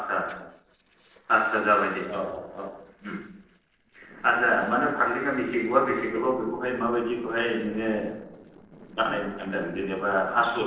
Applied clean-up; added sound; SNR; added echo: neural separator model SepFormer DNS4.